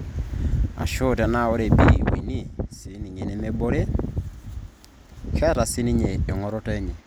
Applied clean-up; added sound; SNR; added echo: none; none; none; none.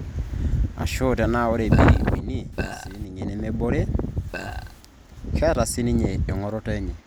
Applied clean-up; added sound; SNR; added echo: none; Burping, eructation; 12 dB; none.